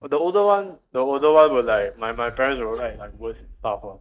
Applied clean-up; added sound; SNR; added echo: neural mask model DeepFilterNet 3.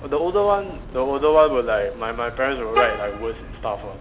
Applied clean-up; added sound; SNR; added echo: none; Vehicle horn, car horn, honking; 10 dB; none.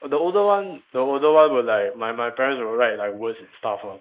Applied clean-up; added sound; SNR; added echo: neural mask model Resemble Enhance denoiser.